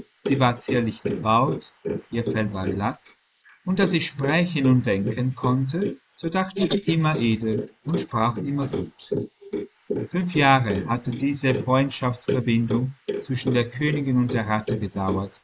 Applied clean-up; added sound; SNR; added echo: neural mask model Resemble Enhance denoiser.